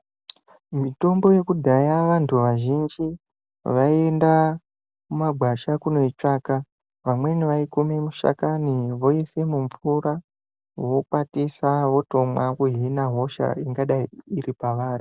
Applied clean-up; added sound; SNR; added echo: none; none; none; none.